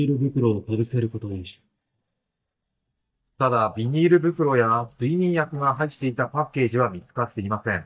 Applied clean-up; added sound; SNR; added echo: neural mask model DeepFilterNet 3.